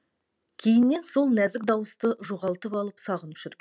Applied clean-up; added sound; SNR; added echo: none; none; none; none.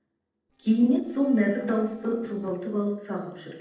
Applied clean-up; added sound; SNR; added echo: neural separator model SepFormer DNS4.